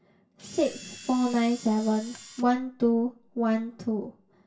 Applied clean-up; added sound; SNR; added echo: none; Camera; 17 dB; reverberation time 0.2 s.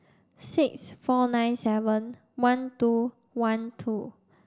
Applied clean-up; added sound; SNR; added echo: none; none; none; none.